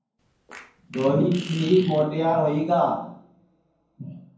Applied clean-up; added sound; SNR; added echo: none; Fart; 18 dB; reverberation time 0.9 s.